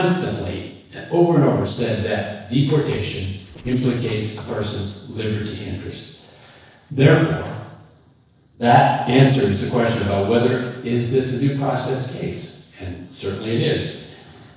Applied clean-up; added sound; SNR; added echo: neural separator model SepFormer DNS4.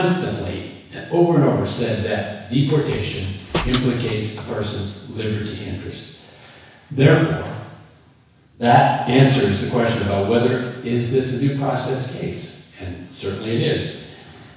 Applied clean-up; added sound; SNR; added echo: none; Slam; 12 dB; reverberation time 1.1 s.